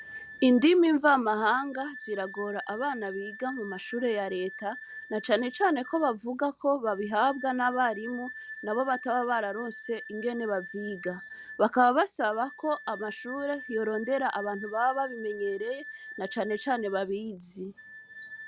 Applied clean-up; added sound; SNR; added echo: none; Wind instrument, woodwind instrument; 15 dB; none.